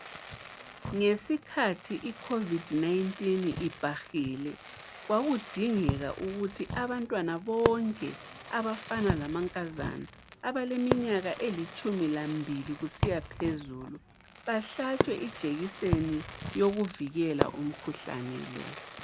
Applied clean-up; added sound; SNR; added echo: none; Fireworks; 7 dB; none.